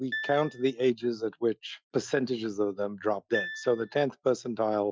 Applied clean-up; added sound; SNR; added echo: classical method Wiener filter.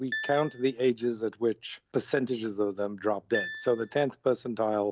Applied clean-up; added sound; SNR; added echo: none; Piano; 10 dB; none.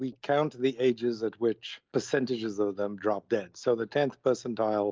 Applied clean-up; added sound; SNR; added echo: neural mask model Resemble Enhance denoiser.